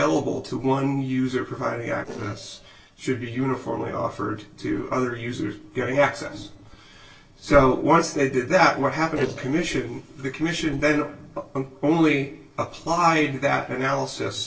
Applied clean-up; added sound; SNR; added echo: neural separator model SepFormer DNS4.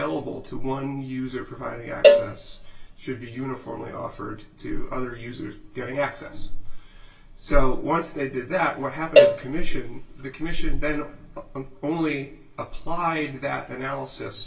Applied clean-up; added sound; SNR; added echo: none; Cowbell; -4 dB; reverberation time 0.2 s.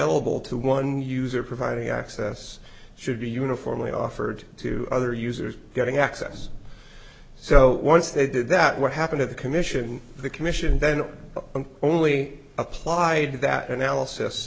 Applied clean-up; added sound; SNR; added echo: none; none; none; none.